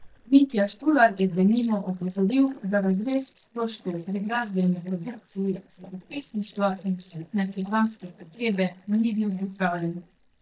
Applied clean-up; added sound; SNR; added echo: neural mask model DeepFilterNet 3.